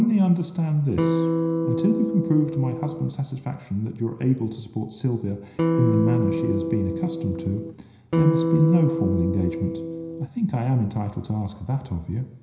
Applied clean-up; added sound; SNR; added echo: none; Electric guitar; 1 dB; reverberation time 0.9 s.